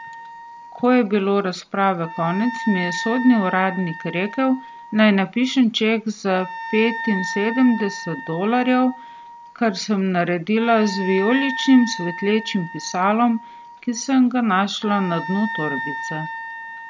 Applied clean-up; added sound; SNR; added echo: none; Wind instrument, woodwind instrument; 12 dB; none.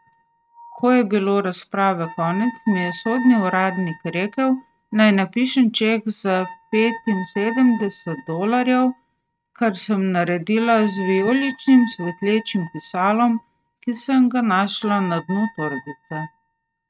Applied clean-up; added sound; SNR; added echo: neural mask model RNNoise.